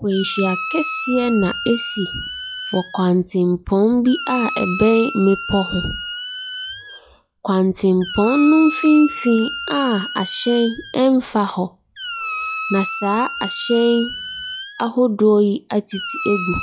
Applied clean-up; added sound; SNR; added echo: classical method log-MMSE.